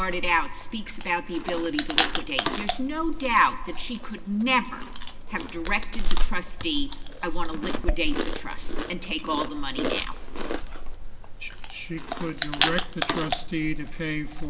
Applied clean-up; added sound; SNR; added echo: none; Chewing, mastication; -4 dB; reverberation time 0.2 s.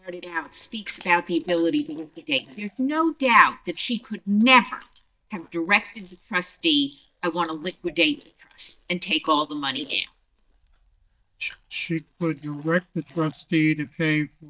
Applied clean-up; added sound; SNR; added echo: neural mask model DeepFilterNet 3.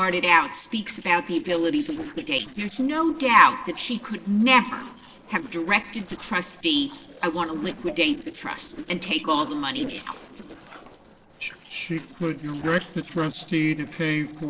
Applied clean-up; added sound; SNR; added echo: neural separator model SepFormer DNS4.